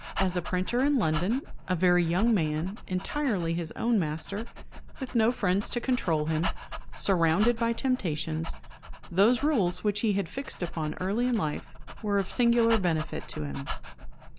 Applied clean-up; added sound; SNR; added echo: none; Dog; 8 dB; none.